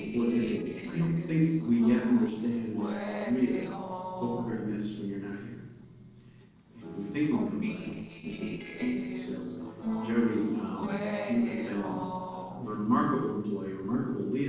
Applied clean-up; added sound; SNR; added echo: neural separator model SepFormer DNS4.